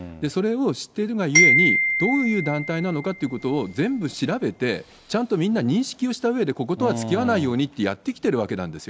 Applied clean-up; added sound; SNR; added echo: none; Glockenspiel; 0 dB; none.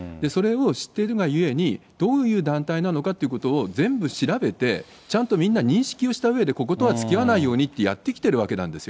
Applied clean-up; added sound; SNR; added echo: none; none; none; none.